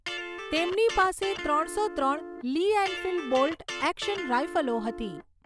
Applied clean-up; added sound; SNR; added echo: none; Electric guitar; 10 dB; none.